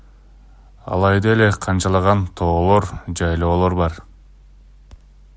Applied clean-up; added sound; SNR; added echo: none; none; none; none.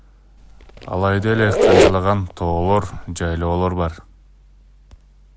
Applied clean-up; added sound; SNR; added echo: none; Squeak; -1 dB; none.